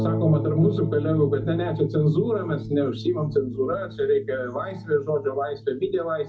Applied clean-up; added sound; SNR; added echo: none; Harp; 8 dB; reverberation time 0.4 s.